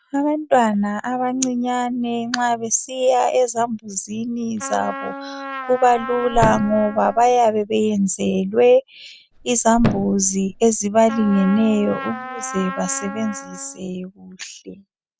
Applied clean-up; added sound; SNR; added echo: none; Thump, thud + Trumpet; 10 dB; none.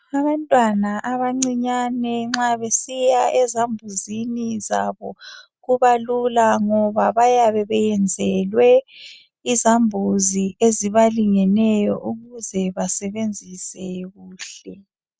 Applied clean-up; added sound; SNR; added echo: none; none; none; none.